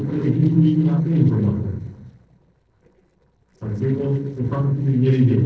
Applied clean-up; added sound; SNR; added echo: neural separator model SepFormer DNS4.